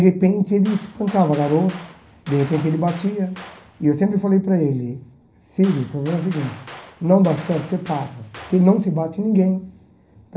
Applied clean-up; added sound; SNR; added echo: none; Gunshot, gunfire; 20 dB; reverberation time 0.5 s.